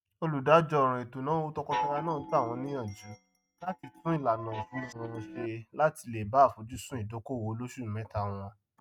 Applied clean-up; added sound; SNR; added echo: neural mask model RNNoise.